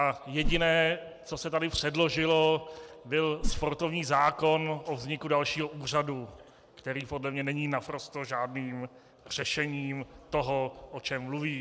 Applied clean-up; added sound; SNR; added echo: none; Whoosh, swoosh, swish; 0 dB; none.